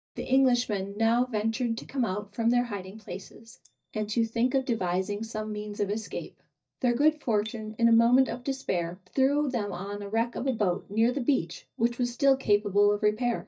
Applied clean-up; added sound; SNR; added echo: neural mask model DeepFilterNet 3.